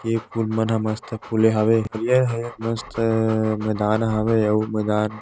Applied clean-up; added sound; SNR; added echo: none; Subway, metro, underground + Dog; 19 dB; none.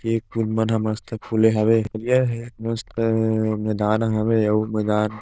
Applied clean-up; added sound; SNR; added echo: neural diffusion model UNIVERSE++.